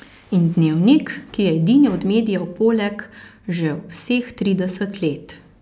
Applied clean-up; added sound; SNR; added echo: none; none; none; none.